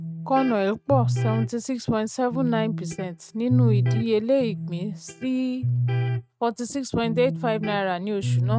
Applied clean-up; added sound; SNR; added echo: neural mask model RNNoise.